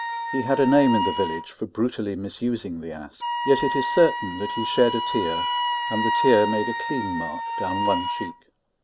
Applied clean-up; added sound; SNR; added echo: none; Wind instrument, woodwind instrument; 3 dB; none.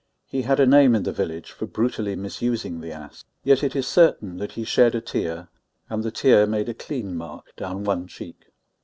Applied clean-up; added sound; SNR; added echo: none; none; none; none.